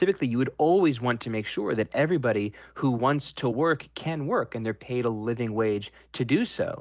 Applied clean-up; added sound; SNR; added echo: none; none; none; none.